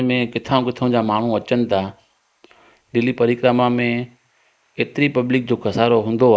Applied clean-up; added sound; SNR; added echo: neural mask model Resemble Enhance denoiser.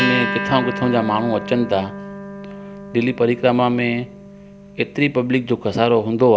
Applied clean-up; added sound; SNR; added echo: none; Acoustic guitar; 10 dB; none.